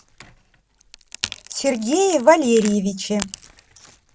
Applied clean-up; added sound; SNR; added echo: none; Crack / Crackle; 16 dB; none.